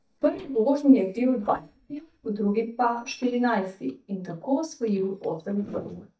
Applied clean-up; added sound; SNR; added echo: neural mask model DeepFilterNet 3.